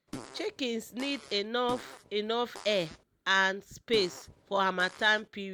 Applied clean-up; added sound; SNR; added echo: none; Fart; 16 dB; none.